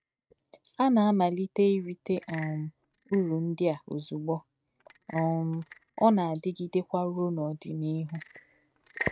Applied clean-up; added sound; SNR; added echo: neural mask model RNNoise.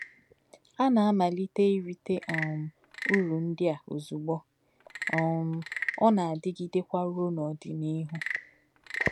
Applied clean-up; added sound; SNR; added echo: none; Wood / Percussion / Frog; 10 dB; none.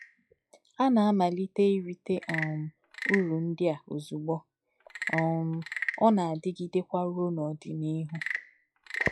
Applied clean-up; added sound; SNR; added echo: classical method log-MMSE.